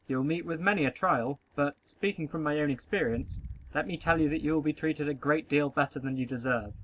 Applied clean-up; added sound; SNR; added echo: none; Bicycle; 18 dB; none.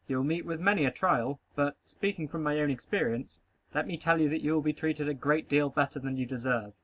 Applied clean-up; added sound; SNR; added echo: none; none; none; none.